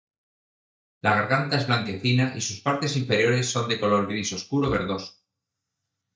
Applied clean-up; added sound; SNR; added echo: neural mask model DeepFilterNet 3.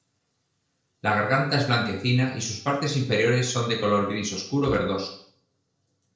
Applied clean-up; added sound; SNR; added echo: neural separator model SepFormer DNS4.